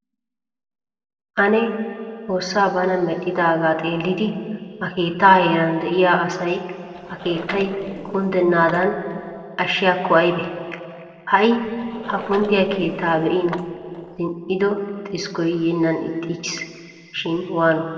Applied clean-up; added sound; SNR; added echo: neural separator model SepFormer DNS4.